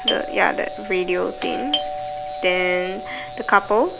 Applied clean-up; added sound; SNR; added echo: none; Doorbell; 7 dB; none.